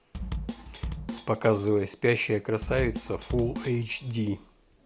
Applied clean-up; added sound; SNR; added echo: none; Bass drum / Snare drum; 10 dB; none.